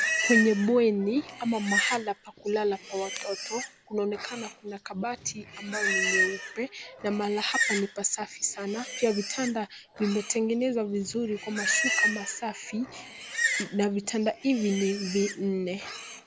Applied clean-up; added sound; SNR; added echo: none; Livestock, farm animals, working animals; 4 dB; none.